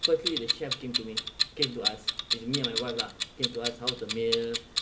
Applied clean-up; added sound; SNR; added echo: none; Clock; -1 dB; reverberation time 0.7 s.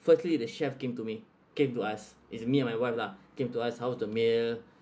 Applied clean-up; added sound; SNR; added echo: none; none; none; none.